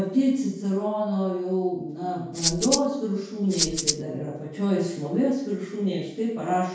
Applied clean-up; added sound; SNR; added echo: none; Rattle (instrument); 1 dB; reverberation time 0.6 s.